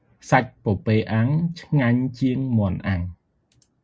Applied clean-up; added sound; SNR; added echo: none; none; none; none.